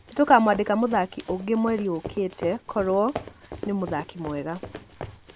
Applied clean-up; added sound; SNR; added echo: none; Run; 15 dB; none.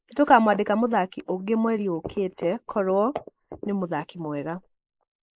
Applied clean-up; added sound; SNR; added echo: neural mask model Resemble Enhance denoiser.